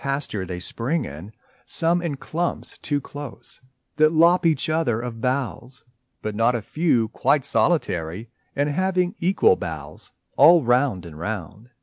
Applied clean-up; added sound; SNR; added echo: none; none; none; none.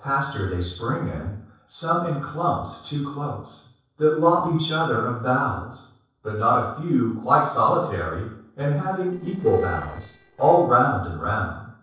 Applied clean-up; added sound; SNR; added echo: neural separator model SepFormer DNS4.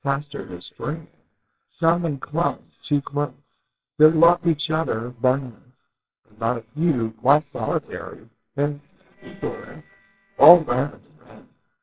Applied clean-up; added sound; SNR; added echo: neural separator model SepFormer WHAMR!.